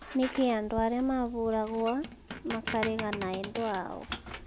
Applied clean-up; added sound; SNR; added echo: none; Squeak; 10 dB; none.